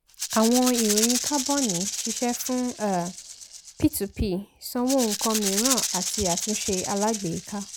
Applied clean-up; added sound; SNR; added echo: none; Rattle (instrument); 4 dB; none.